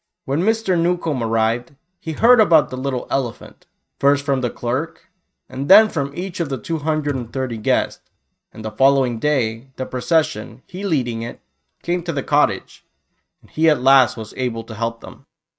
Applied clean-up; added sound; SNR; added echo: neural mask model RNNoise.